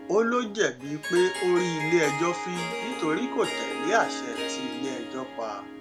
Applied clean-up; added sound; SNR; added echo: none; Harp; 6 dB; none.